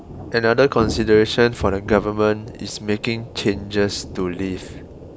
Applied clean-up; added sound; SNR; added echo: none; Thunder / Rain; 12 dB; none.